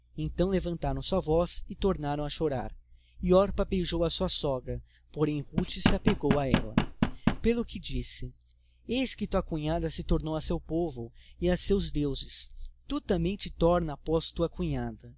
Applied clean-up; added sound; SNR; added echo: none; Knock; -1 dB; none.